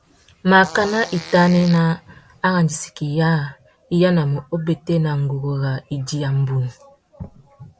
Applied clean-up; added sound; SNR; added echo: none; Fart; 18 dB; none.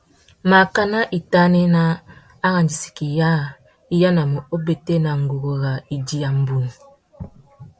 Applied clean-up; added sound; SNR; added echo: none; none; none; none.